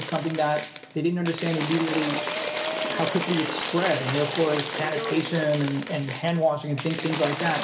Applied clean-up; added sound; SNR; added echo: none; Applause / Crowd / Cheering; 5 dB; reverberation time 1.2 s.